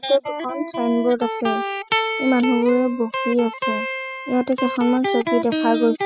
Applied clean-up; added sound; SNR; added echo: classical method spectral subtraction.